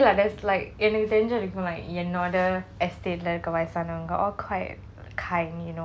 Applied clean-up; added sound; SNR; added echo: none; none; none; none.